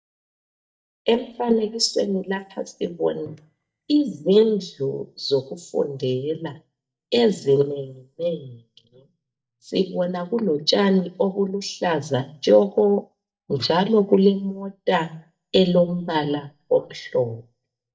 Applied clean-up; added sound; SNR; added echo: neural mask model DeepFilterNet 3.